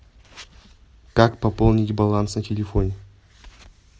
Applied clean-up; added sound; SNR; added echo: none; none; none; none.